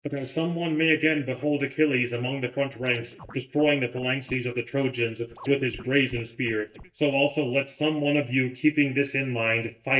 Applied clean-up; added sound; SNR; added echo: neural mask model DeepFilterNet 3.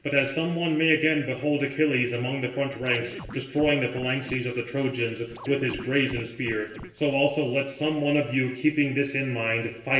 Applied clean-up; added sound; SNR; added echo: none; Scratching (performance technique); 15 dB; reverberation time 0.8 s.